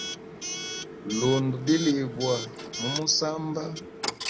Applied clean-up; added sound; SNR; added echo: none; Coin (dropping) / Alarm; 7 dB; none.